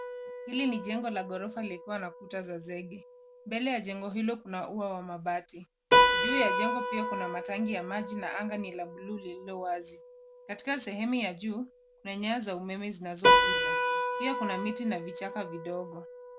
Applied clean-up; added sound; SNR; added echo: none; Keyboard (musical); -3 dB; none.